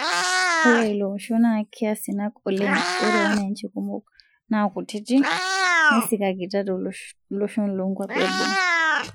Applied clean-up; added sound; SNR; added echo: classical method Wiener filter.